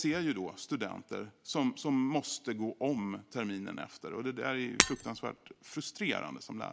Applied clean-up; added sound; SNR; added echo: none; Shatter; 0 dB; none.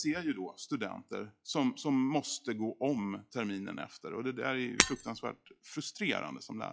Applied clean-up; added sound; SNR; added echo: classical method log-MMSE.